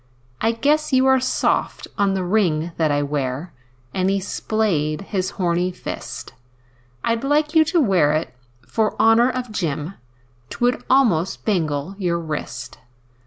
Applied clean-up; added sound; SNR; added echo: none; none; none; none.